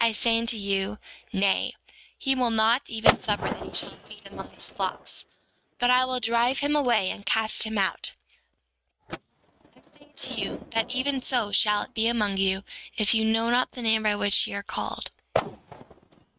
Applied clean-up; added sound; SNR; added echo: neural mask model RNNoise.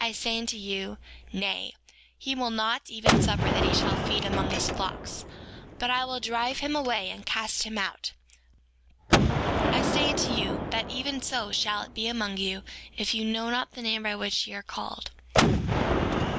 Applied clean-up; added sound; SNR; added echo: none; Gunshot, gunfire; -1 dB; none.